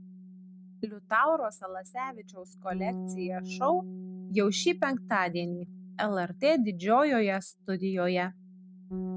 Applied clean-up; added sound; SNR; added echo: neural mask model RNNoise.